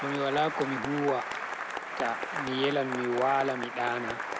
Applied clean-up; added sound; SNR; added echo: none; Applause; 5 dB; none.